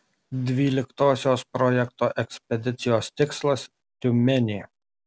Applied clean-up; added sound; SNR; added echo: none; none; none; none.